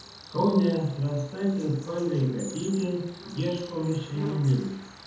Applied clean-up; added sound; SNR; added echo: none; Cricket; 16 dB; reverberation time 1.0 s.